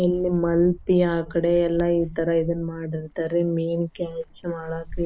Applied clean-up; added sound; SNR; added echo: none; Bird; 17 dB; none.